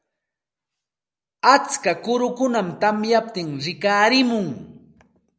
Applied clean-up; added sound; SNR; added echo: none; none; none; none.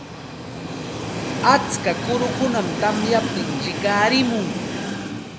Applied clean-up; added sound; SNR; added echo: none; Train; 4 dB; none.